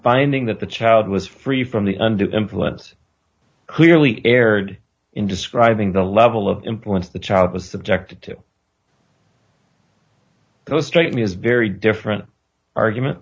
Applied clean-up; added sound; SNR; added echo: none; none; none; none.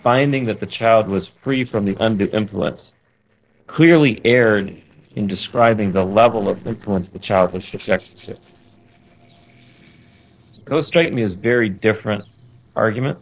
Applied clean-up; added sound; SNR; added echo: neural separator model SepFormer DNS4.